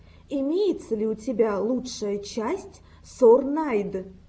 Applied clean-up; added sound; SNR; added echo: none; none; none; none.